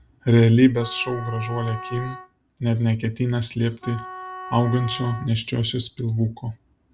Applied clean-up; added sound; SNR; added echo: none; Wind instrument, woodwind instrument; 15 dB; none.